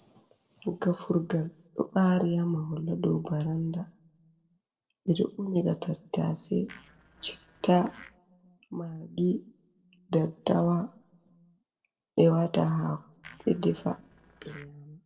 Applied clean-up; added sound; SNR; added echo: neural separator model SepFormer DNS4.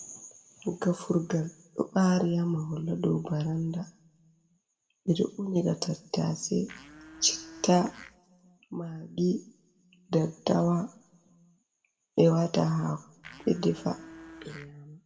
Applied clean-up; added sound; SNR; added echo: none; Domestic sounds, home sounds; 18 dB; reverberation time 0.5 s.